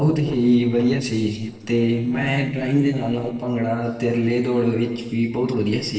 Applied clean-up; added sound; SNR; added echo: neural separator model SepFormer DNS4.